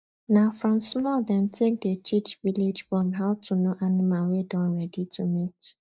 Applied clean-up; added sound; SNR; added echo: neural mask model DeepFilterNet 3.